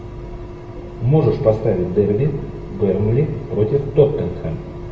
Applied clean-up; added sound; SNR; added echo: none; none; none; reverberation time 1.0 s.